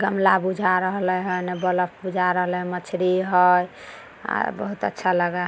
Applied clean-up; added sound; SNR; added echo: none; none; none; none.